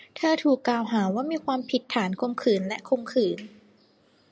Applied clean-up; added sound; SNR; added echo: none; none; none; none.